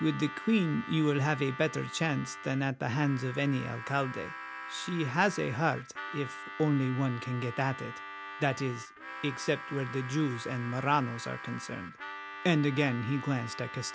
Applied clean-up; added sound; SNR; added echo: none; Harmonica; 11 dB; none.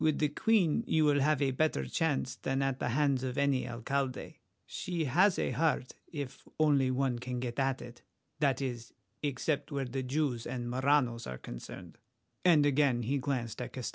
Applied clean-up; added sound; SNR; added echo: none; none; none; none.